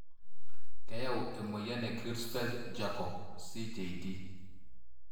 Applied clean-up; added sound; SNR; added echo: none; none; none; reverberation time 1.1 s.